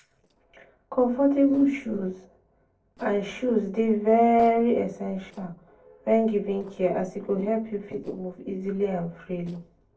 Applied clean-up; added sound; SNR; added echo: neural separator model SepFormer DNS4.